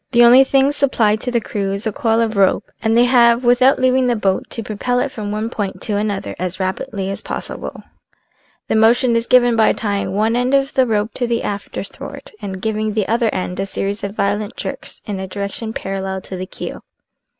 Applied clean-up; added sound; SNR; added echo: none; none; none; none.